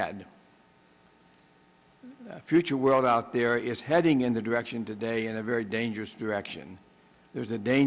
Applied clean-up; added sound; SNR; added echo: none; none; none; none.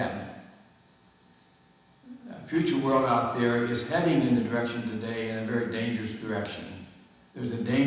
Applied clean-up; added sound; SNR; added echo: none; none; none; reverberation time 1.1 s.